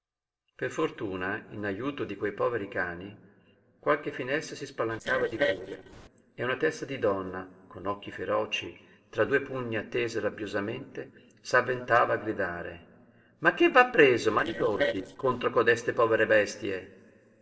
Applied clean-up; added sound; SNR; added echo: neural separator model SepFormer DNS4.